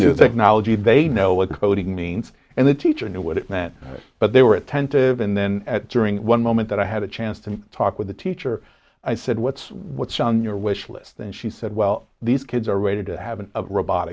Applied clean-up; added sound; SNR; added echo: none; none; none; none.